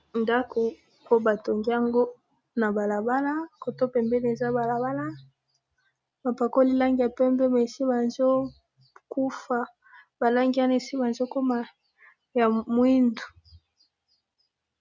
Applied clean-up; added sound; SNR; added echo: none; none; none; none.